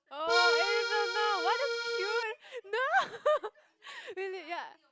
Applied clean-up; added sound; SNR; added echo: none; Accordion; -3 dB; none.